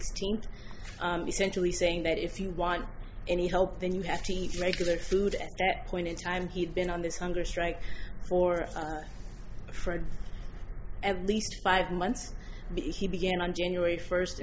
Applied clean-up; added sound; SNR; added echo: none; none; none; none.